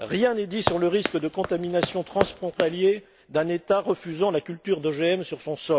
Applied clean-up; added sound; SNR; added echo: none; Run; 6 dB; none.